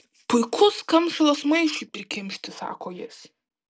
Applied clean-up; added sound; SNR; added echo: none; none; none; none.